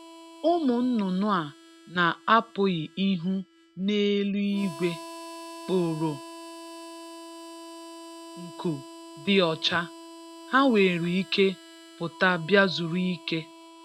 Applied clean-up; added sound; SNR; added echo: none; Harmonica; 17 dB; none.